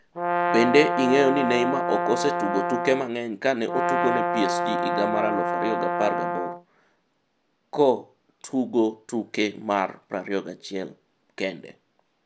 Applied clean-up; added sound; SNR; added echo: none; Brass instrument; 0 dB; none.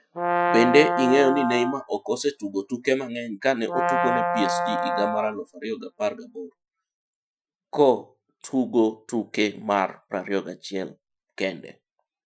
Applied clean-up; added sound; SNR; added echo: classical method Wiener filter.